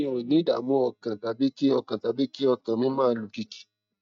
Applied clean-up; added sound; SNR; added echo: neural mask model DeepFilterNet 3.